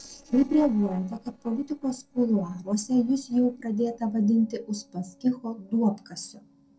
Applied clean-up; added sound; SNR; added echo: neural separator model SepFormer DNS4.